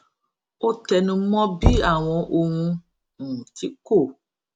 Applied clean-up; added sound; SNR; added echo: none; Knock; 3 dB; none.